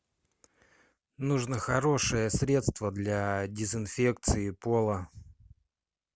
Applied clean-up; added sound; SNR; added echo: none; none; none; none.